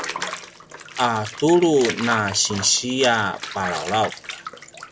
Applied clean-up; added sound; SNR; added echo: none; Bathtub (filling or washing) / Water; 10 dB; none.